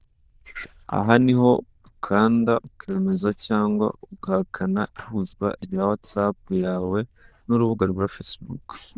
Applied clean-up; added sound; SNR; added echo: neural diffusion model UNIVERSE++.